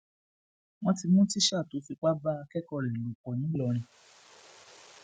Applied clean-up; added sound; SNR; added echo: none; none; none; none.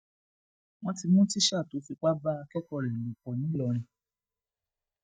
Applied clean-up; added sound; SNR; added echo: neural mask model DeepFilterNet 3.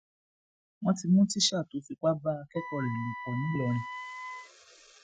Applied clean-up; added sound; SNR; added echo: classical method Wiener filter.